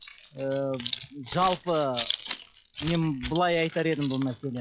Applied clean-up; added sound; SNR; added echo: classical method log-MMSE.